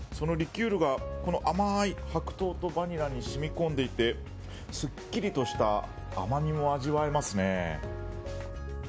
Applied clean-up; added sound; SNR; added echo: none; none; none; none.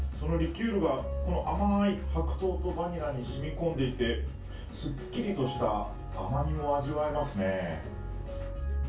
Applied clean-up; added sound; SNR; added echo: none; none; none; reverberation time 0.3 s.